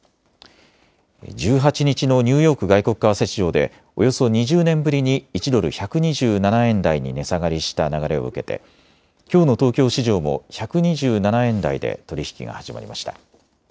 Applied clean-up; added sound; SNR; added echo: none; none; none; none.